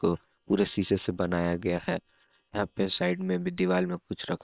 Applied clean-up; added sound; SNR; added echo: neural separator model SepFormer WHAM!.